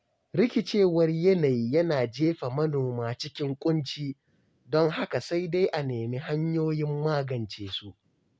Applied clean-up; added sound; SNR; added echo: none; none; none; none.